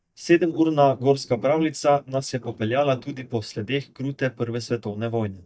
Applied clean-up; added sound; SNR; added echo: neural mask model DeepFilterNet 3.